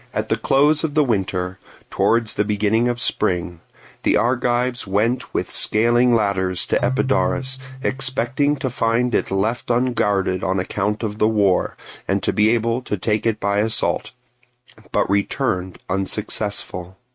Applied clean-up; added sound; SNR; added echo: neural mask model RNNoise.